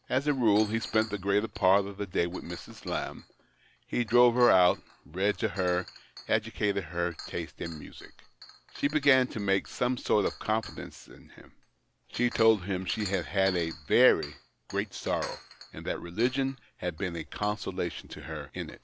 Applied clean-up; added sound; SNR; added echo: none; Chink, clink; 18 dB; none.